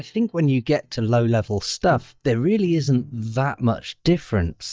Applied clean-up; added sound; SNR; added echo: neural mask model DeepFilterNet 3.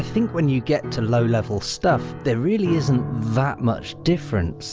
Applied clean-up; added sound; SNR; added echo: none; Piano; 10 dB; none.